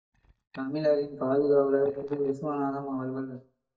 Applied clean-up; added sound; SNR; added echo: neural mask model DeepFilterNet 3.